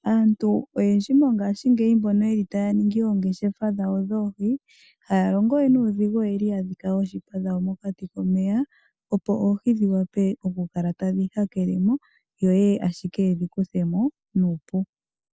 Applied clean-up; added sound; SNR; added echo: none; none; none; none.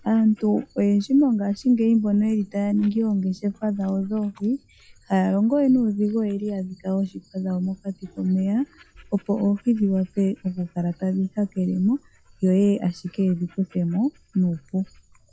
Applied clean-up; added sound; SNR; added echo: classical method log-MMSE.